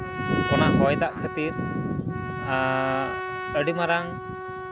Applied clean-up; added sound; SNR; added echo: none; Trumpet; 6 dB; none.